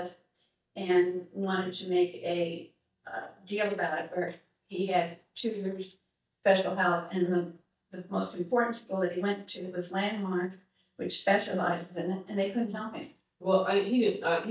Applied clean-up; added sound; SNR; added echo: neural mask model DeepFilterNet 3.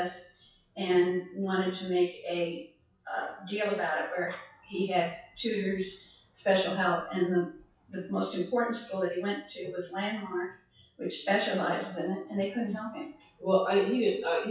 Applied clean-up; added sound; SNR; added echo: classical method WPE with log-MMSE.